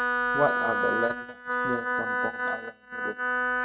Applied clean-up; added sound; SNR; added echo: neural mask model RNNoise.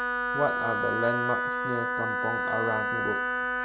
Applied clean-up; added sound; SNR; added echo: none; Wind instrument, woodwind instrument; -4 dB; none.